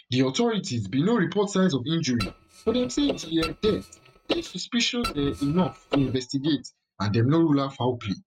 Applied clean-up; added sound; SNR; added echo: neural mask model RNNoise.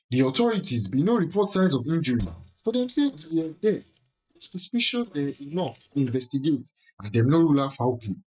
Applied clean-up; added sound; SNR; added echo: neural mask model DeepFilterNet 3.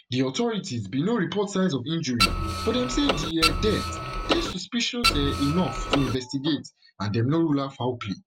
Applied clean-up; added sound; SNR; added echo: none; Printer; 0 dB; none.